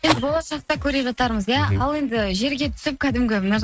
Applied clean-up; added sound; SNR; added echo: neural mask model RNNoise.